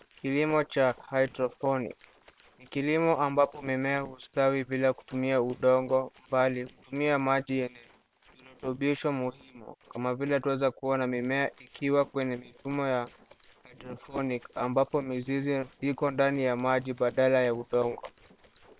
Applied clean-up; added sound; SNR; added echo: neural separator model SepFormer WHAM!.